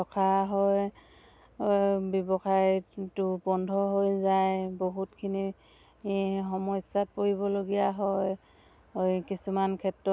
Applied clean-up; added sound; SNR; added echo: none; none; none; none.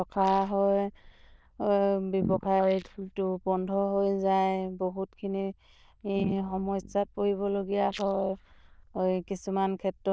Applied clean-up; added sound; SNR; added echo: neural diffusion model UNIVERSE++.